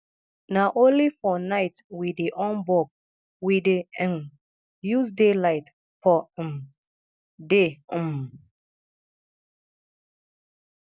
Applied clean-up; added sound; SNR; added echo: none; none; none; none.